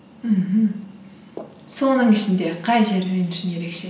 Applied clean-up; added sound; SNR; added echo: none; none; none; none.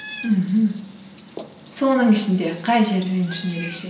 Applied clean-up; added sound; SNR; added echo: none; Meow; 20 dB; none.